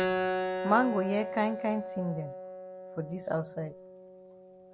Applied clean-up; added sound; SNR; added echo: none; Keyboard (musical); 3 dB; none.